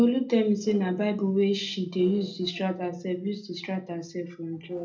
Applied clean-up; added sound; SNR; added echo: neural separator model SepFormer DNS4.